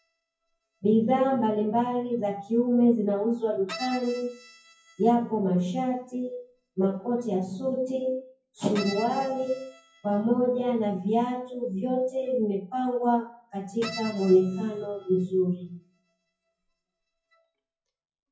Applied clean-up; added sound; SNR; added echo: classical method WPE with log-MMSE.